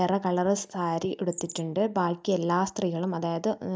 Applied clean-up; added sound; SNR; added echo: neural mask model DeepFilterNet 3.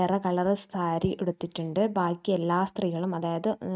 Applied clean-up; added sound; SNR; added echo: neural mask model RNNoise.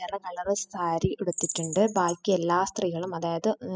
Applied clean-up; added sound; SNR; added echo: classical method spectral subtraction.